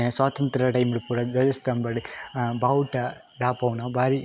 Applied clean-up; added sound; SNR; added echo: none; none; none; none.